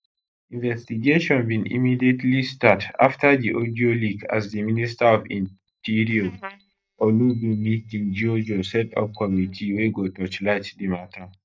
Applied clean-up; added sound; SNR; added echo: neural mask model DeepFilterNet 3.